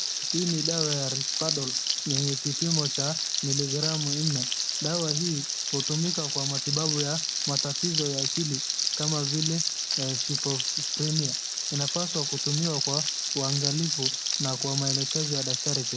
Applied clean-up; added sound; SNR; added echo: none; Frying (food); -2 dB; none.